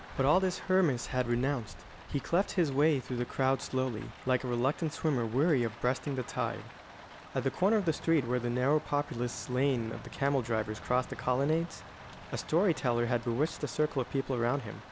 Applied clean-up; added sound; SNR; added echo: none; Rain; 16 dB; none.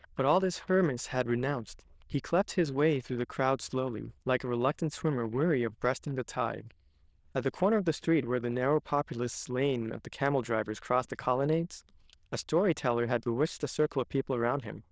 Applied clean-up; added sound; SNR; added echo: neural diffusion model UNIVERSE++.